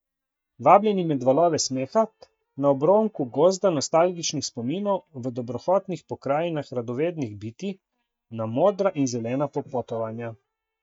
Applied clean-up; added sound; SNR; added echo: neural mask model DeepFilterNet 3.